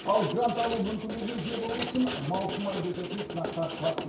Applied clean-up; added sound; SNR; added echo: none; Writing; 3 dB; reverberation time 0.6 s.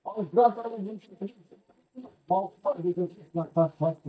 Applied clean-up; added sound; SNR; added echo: neural mask model DeepFilterNet 3.